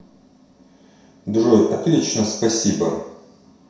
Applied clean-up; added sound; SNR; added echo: none; none; none; reverberation time 0.7 s.